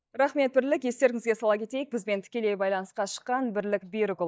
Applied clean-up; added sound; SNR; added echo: neural mask model DeepFilterNet 3.